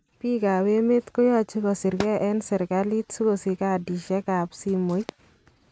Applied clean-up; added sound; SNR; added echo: none; none; none; none.